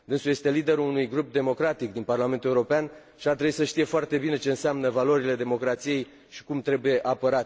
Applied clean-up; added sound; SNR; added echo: none; none; none; none.